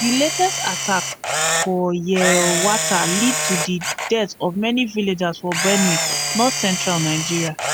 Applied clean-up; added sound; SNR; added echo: none; Camera; 2 dB; none.